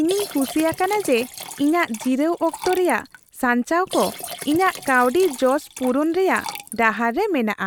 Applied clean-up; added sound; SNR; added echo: none; Liquid; 15 dB; none.